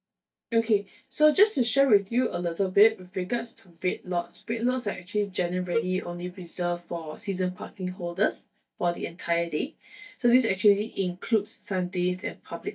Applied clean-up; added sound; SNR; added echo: neural mask model DeepFilterNet 3.